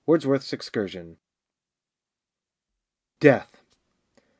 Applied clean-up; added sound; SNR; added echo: none; none; none; none.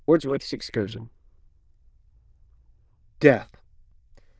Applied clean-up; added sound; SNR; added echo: neural diffusion model UNIVERSE++.